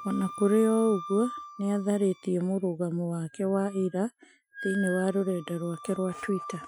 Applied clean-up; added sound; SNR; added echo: classical method Wiener filter.